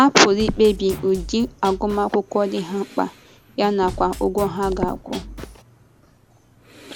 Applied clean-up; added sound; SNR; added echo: none; Drum kit + Breathing; 13 dB; none.